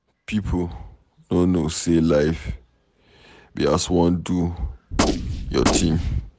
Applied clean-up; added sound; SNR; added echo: none; Gunshot, gunfire; 0 dB; none.